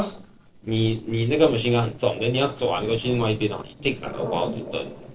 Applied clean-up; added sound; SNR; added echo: neural separator model SepFormer DNS4.